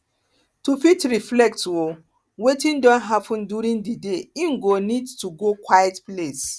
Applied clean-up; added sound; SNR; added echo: none; none; none; none.